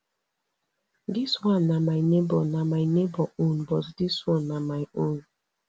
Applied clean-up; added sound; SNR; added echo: none; none; none; none.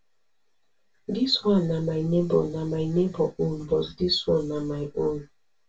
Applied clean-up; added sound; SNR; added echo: none; none; none; reverberation time 0.2 s.